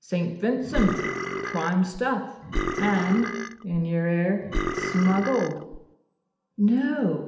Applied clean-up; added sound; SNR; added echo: none; Burping, eructation; 5 dB; reverberation time 0.8 s.